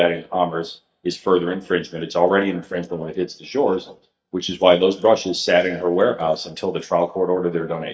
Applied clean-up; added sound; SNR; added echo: neural mask model DeepFilterNet 3.